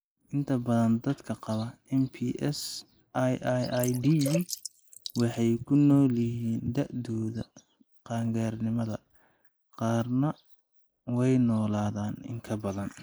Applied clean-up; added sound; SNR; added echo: neural mask model Resemble Enhance denoiser.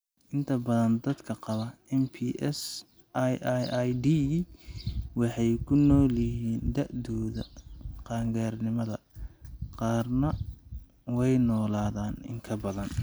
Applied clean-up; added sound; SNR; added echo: none; none; none; none.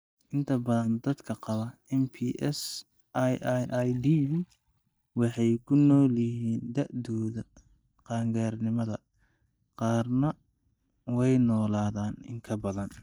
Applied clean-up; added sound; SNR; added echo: neural mask model DeepFilterNet 3.